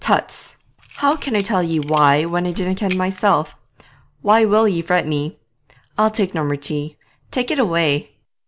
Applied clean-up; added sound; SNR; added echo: none; Slam + Camera; 18 dB; none.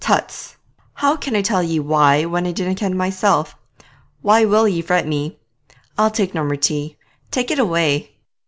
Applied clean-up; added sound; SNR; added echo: none; none; none; none.